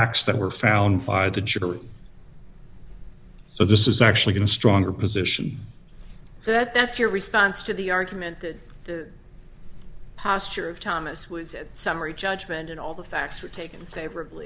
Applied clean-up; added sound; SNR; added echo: none; none; none; none.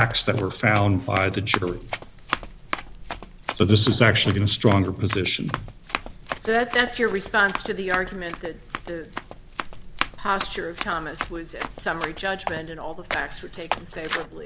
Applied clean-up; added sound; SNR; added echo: none; Tap + Run; 9 dB; none.